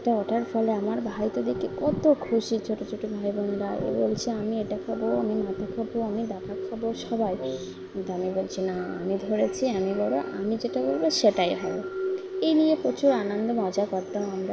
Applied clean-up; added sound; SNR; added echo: none; Wind instrument, woodwind instrument; 11 dB; none.